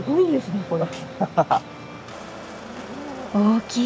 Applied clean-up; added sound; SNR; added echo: none; Bowed string instrument; 20 dB; none.